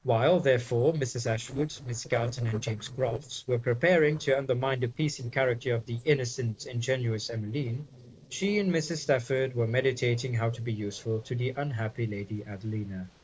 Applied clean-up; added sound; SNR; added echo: neural separator model SepFormer DNS4.